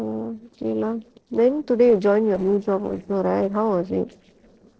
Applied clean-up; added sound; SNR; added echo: neural separator model SepFormer DNS4.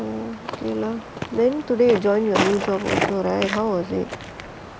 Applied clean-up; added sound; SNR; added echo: none; Walk, footsteps; 7 dB; none.